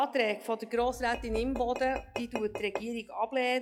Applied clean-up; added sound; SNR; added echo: classical method log-MMSE.